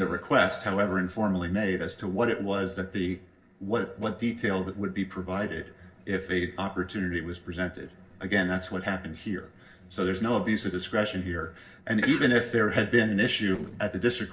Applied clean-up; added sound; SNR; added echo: neural separator model SepFormer DNS4.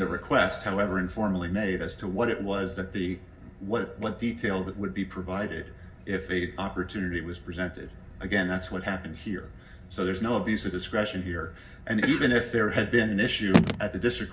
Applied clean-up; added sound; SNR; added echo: none; Telephone; -2 dB; reverberation time 0.4 s.